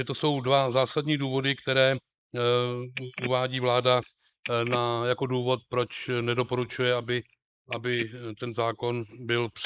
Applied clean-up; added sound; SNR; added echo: neural mask model Resemble Enhance denoiser.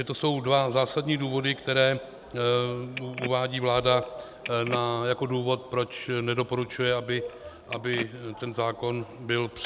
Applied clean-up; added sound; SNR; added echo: none; Telephone; 11 dB; none.